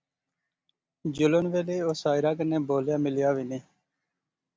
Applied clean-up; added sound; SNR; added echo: none; none; none; none.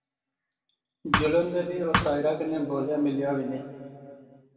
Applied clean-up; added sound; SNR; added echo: none; Thump, thud; -2 dB; reverberation time 2.1 s.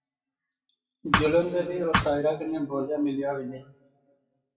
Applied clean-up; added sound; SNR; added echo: classical method WPE with log-MMSE.